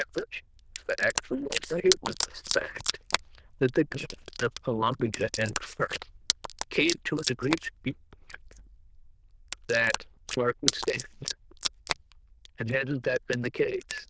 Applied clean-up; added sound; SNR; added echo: neural diffusion model UNIVERSE++.